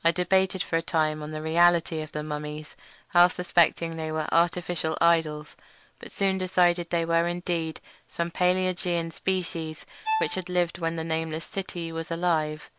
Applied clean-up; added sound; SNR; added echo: none; Bowed string instrument; 7 dB; none.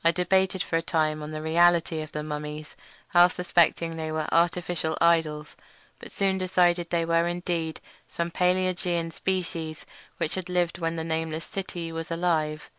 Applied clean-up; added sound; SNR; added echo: none; none; none; none.